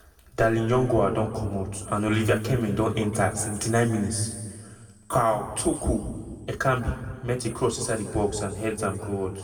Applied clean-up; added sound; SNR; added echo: none; none; none; reverberation time 1.6 s.